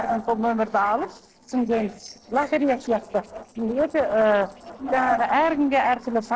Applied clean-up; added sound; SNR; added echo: neural separator model SepFormer DNS4.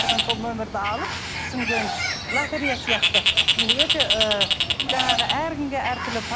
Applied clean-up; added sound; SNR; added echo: none; Bird; -5 dB; none.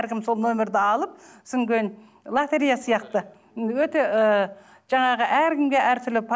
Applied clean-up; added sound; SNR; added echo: none; none; none; none.